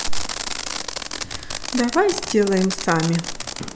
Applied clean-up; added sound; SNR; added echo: none; Fireworks; 8 dB; none.